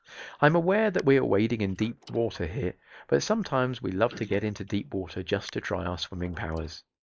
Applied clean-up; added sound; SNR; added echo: neural mask model Resemble Enhance denoiser.